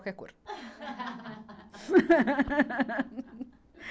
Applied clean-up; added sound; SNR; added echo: none; none; none; none.